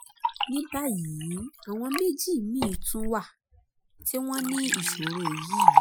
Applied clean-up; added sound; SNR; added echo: classical method Wiener filter.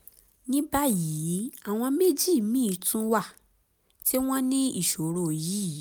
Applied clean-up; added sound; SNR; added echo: none; none; none; none.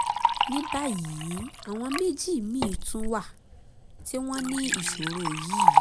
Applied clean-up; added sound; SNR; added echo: none; Liquid; -3 dB; none.